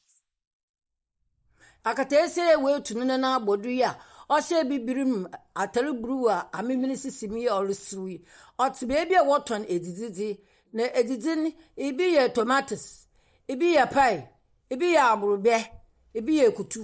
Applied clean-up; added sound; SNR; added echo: neural mask model Resemble Enhance denoiser.